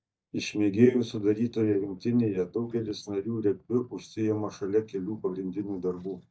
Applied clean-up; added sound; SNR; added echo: neural mask model DeepFilterNet 3.